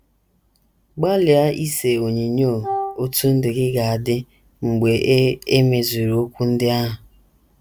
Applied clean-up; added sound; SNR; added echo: none; Wind instrument, woodwind instrument; 7 dB; none.